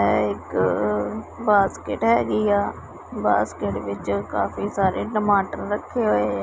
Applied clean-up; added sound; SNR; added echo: none; none; none; none.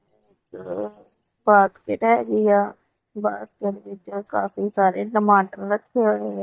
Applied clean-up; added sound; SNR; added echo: neural mask model DeepFilterNet 3.